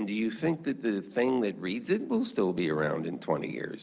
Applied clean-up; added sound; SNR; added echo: none; none; none; none.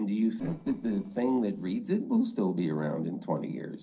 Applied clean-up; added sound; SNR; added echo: neural separator model SepFormer DNS4.